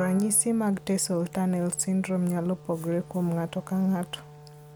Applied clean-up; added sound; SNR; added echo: none; Wind instrument, woodwind instrument; 19 dB; none.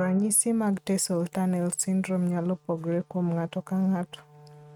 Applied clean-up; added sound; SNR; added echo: neural mask model RNNoise.